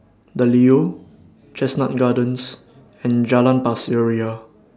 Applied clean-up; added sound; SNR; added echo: none; none; none; none.